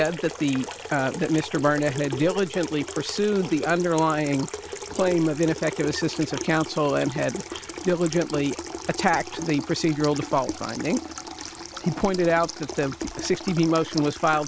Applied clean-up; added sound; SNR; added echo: none; Sink (filling or washing) / Water tap, faucet; 10 dB; none.